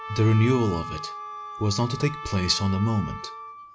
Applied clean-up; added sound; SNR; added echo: none; Wind instrument, woodwind instrument + Trumpet; 11 dB; none.